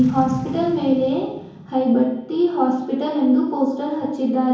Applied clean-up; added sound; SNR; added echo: none; Boom; 15 dB; reverberation time 1.0 s.